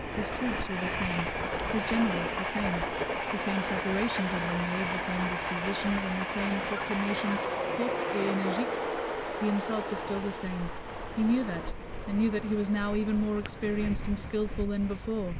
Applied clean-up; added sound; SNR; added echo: none; Train; 1 dB; none.